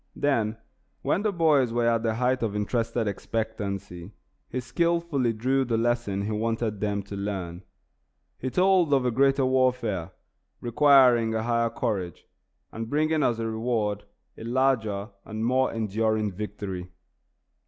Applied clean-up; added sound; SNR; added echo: none; none; none; none.